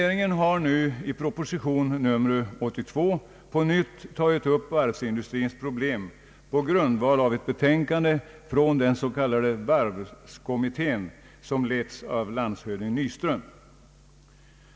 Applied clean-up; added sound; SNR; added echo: none; none; none; none.